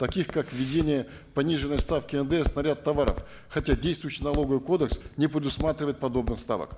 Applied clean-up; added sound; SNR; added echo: none; Walk, footsteps; 8 dB; none.